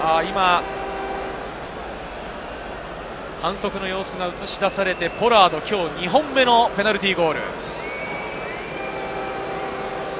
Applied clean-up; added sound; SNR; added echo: none; Train; 13 dB; none.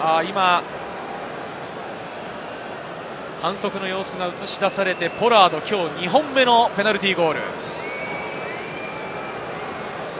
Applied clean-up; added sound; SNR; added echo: none; none; none; none.